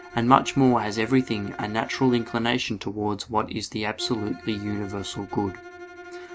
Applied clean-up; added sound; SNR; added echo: none; Bowed string instrument; 16 dB; none.